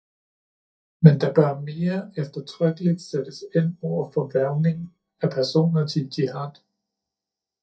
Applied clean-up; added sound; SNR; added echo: neural mask model DeepFilterNet 3.